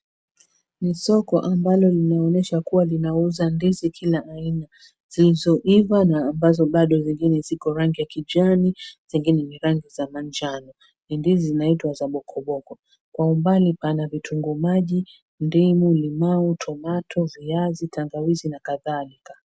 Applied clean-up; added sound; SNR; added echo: none; none; none; none.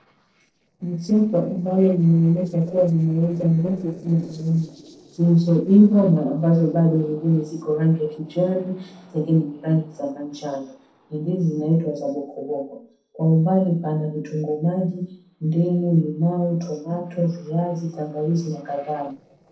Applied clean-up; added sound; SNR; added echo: neural separator model SepFormer DNS4.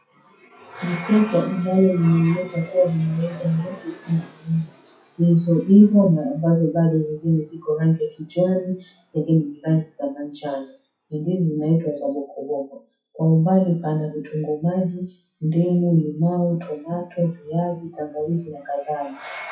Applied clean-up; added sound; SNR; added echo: classical method WPE with log-MMSE.